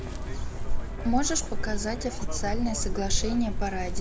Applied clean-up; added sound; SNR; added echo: none; Chirp, tweet; -3 dB; none.